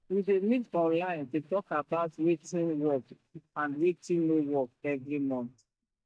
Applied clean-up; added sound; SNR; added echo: neural mask model DeepFilterNet 3.